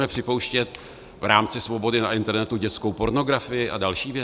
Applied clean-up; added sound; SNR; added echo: none; none; none; none.